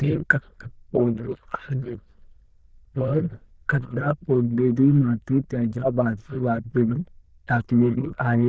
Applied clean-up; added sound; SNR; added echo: neural diffusion model UNIVERSE++.